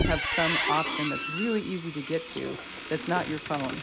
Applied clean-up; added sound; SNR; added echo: none; Sink (filling or washing) + Squeak; 0 dB; none.